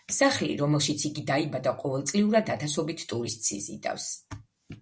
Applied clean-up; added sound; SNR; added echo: none; none; none; none.